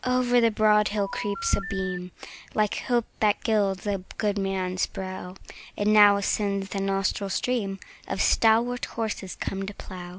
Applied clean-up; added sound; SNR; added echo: none; Telephone; 10 dB; none.